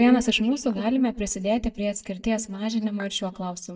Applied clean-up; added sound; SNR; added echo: neural mask model DeepFilterNet 3.